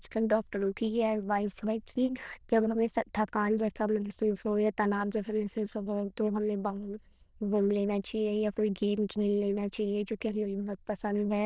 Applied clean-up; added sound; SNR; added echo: neural diffusion model UNIVERSE++.